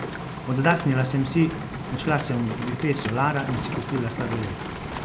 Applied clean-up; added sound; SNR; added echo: none; Rain; 6 dB; none.